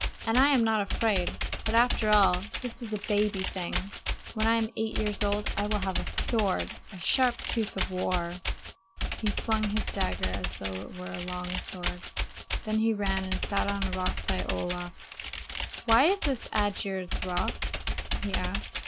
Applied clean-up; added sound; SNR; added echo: none; Computer keyboard; 2 dB; none.